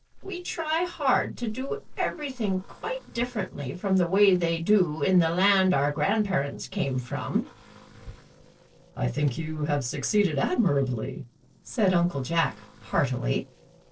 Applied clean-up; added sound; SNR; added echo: neural separator model SepFormer DNS4.